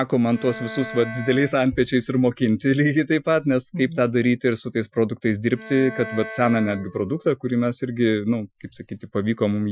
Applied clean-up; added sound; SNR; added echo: classical method Wiener filter.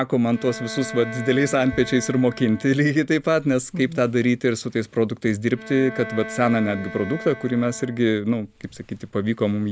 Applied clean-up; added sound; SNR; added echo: none; Bowed string instrument; 15 dB; none.